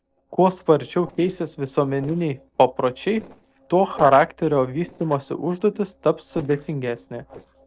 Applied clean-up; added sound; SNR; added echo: neural separator model SepFormer DNS4.